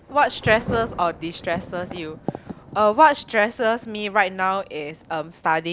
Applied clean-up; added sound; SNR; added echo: none; Thunder / Rain; 16 dB; none.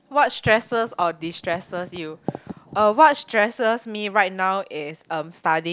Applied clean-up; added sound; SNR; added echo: none; none; none; none.